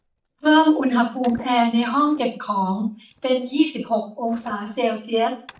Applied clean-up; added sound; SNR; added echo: neural mask model DeepFilterNet 3.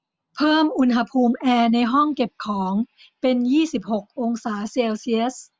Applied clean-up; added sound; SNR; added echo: none; none; none; none.